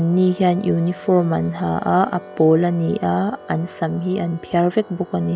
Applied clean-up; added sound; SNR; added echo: none; Wind instrument, woodwind instrument + Organ; 20 dB; none.